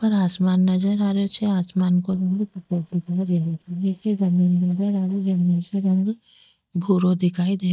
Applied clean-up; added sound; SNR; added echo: neural mask model DeepFilterNet 3.